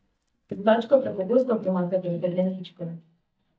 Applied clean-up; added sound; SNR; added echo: neural mask model DeepFilterNet 3.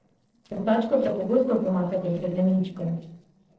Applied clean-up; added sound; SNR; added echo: neural separator model SepFormer DNS4.